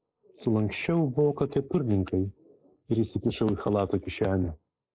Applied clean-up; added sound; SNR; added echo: neural mask model Resemble Enhance denoiser.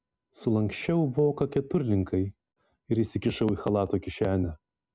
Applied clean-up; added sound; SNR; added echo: none; none; none; none.